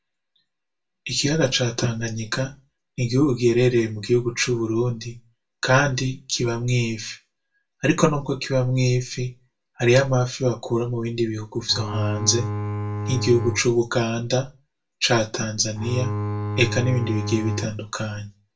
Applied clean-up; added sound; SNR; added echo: none; Bowed string instrument; 4 dB; reverberation time 0.2 s.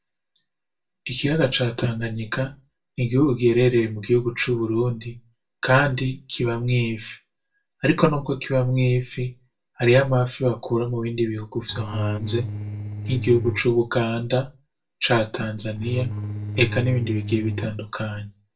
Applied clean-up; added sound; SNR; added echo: neural separator model SepFormer DNS4.